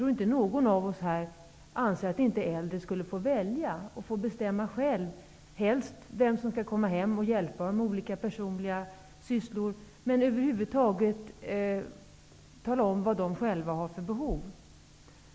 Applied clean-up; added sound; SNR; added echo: none; none; none; none.